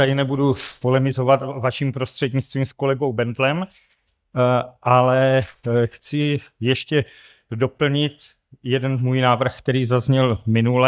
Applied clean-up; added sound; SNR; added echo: neural mask model DeepFilterNet 3.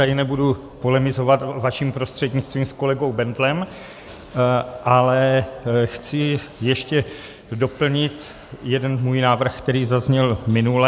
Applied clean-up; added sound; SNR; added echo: none; none; none; none.